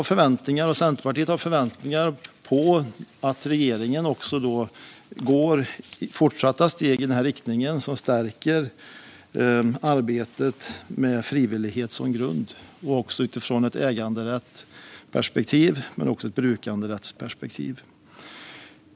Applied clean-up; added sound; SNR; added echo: none; none; none; none.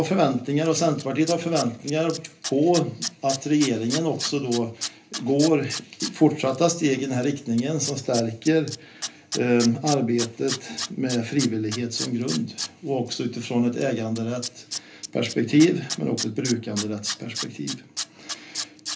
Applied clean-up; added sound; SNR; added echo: none; Tools; 11 dB; reverberation time 0.3 s.